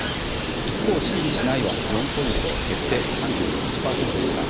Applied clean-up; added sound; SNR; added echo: none; Bird; -4 dB; none.